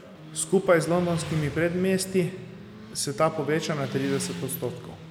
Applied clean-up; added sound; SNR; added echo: none; Motorcycle; 13 dB; none.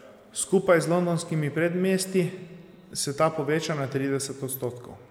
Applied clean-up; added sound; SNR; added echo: none; none; none; none.